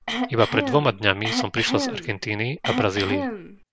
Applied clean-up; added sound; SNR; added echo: none; Cough; 4 dB; none.